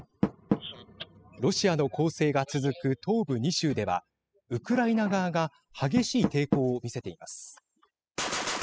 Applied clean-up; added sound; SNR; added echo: classical method spectral subtraction.